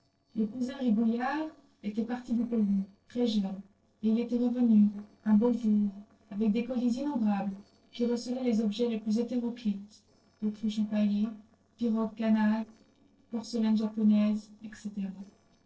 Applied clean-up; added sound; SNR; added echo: neural separator model SepFormer DNS4.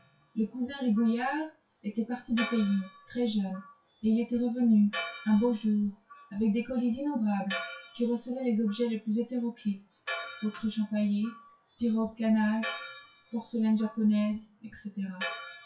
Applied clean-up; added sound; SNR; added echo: classical method WPE with log-MMSE.